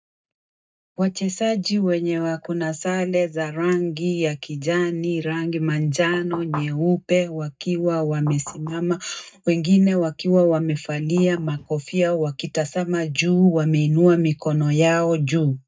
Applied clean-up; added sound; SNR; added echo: neural mask model DeepFilterNet 3.